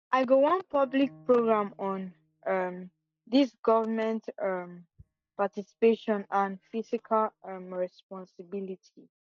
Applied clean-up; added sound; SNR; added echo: neural mask model DeepFilterNet 3.